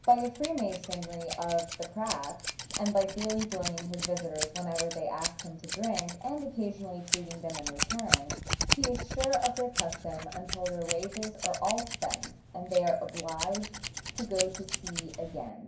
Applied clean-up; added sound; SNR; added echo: none; Scissors; 3 dB; reverberation time 0.5 s.